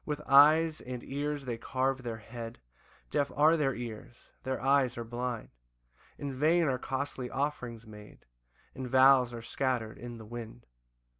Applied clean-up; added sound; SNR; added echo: none; none; none; none.